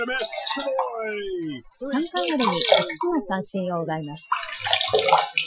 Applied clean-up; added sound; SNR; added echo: classical method Wiener filter.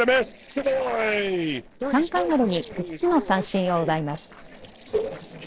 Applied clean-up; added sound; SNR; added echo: neural separator model SepFormer DNS4.